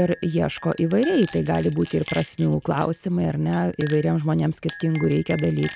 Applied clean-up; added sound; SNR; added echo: none; Chink, clink; 18 dB; none.